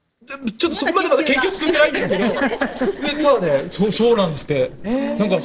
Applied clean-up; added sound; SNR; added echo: neural separator model SepFormer DNS4.